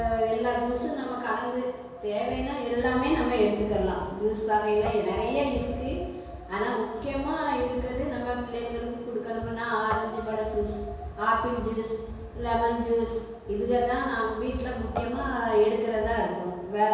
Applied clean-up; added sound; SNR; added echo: none; Guitar; 15 dB; reverberation time 1.2 s.